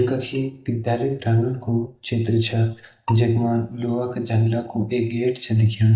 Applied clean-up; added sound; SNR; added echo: neural mask model DeepFilterNet 3.